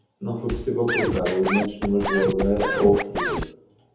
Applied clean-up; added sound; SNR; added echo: none; Scratching (performance technique); 4 dB; reverberation time 0.7 s.